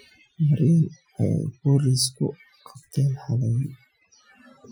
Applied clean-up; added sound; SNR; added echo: classical method Wiener filter.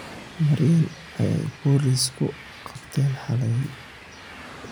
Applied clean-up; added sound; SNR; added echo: none; Train; 18 dB; none.